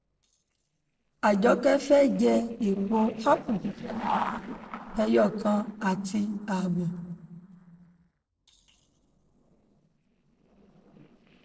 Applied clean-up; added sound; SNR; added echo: neural separator model SepFormer DNS4.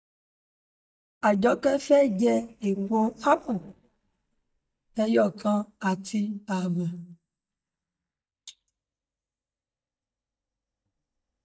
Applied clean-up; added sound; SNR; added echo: neural mask model DeepFilterNet 3.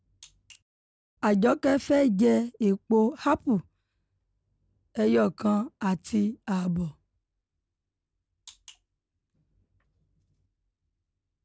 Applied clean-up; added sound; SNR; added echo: none; none; none; none.